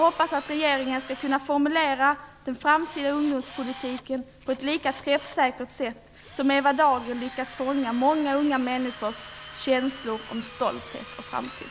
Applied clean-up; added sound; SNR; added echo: none; Drill; 17 dB; none.